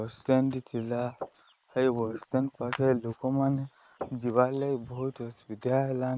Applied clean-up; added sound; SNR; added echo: neural mask model Resemble Enhance denoiser.